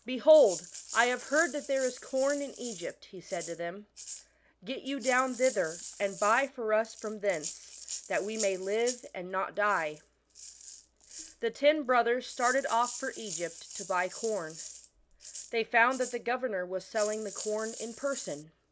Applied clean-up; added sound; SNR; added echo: none; Rattle (instrument); 14 dB; none.